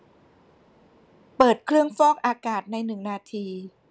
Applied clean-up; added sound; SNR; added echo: none; none; none; none.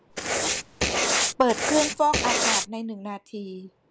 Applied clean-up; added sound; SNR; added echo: none; Writing; -3 dB; none.